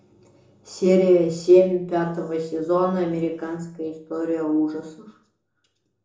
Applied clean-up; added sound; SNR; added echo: none; none; none; reverberation time 0.5 s.